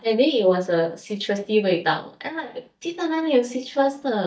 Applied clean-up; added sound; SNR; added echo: neural mask model DeepFilterNet 3.